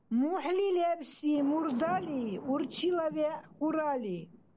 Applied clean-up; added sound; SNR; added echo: none; Thunder; 17 dB; none.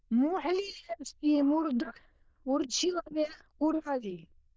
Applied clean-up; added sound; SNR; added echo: neural diffusion model UNIVERSE++.